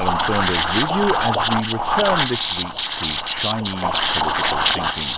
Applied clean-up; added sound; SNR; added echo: none; Liquid; -4 dB; none.